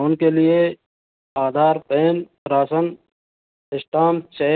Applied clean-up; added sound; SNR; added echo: none; none; none; none.